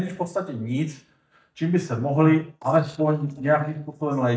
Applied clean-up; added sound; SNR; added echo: neural mask model DeepFilterNet 3.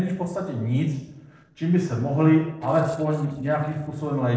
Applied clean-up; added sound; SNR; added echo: neural separator model SepFormer DNS4.